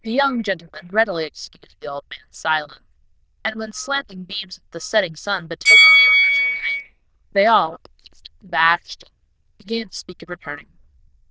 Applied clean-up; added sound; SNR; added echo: neural diffusion model UNIVERSE++.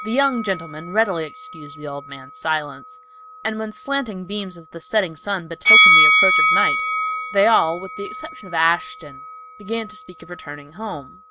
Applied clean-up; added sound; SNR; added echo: none; Bell; -2 dB; none.